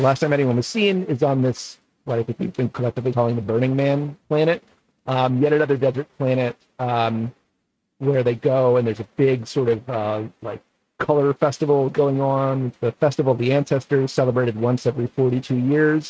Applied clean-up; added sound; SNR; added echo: neural mask model RNNoise.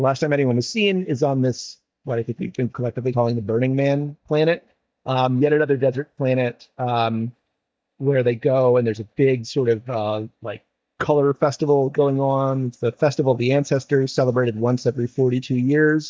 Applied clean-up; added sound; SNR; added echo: neural mask model DeepFilterNet 3.